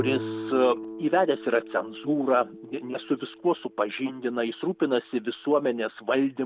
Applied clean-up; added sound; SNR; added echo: none; Guitar; 13 dB; none.